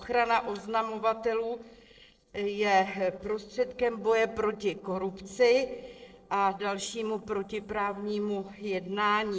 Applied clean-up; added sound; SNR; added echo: neural separator model SepFormer DNS4.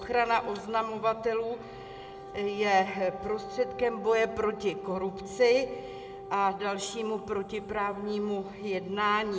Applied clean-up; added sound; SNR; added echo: none; Wind instrument, woodwind instrument; 14 dB; reverberation time 1.2 s.